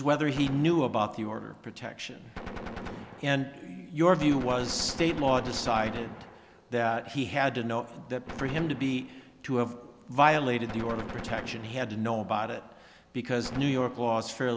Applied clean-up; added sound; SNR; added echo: none; Gunshot, gunfire; 13 dB; none.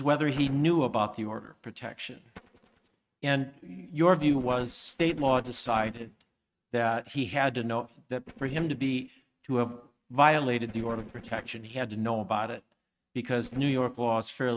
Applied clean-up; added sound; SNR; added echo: neural mask model RNNoise.